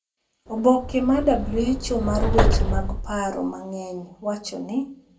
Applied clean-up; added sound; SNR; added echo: none; Subway, metro, underground; -1 dB; reverberation time 0.2 s.